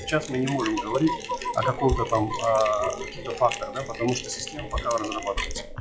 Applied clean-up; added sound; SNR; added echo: classical method log-MMSE.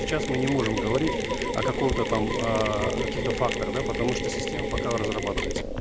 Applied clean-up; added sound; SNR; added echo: none; Mechanisms; 0 dB; none.